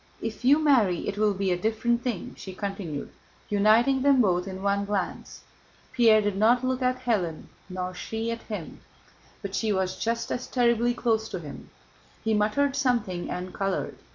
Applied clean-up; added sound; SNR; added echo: none; none; none; none.